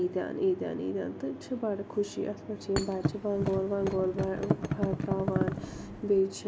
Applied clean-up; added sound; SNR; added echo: none; Thump, thud; 2 dB; none.